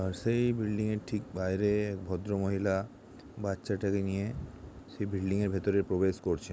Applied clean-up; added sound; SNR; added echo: none; none; none; none.